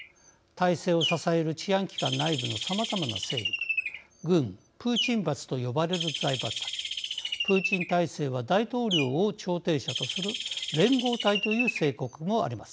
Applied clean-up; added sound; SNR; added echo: none; Bird; 6 dB; none.